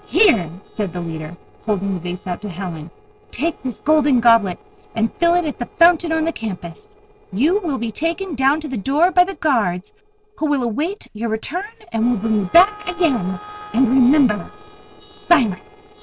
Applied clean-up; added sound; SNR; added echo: neural separator model SepFormer DNS4.